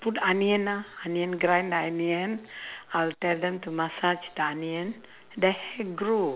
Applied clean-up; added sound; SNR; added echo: none; none; none; none.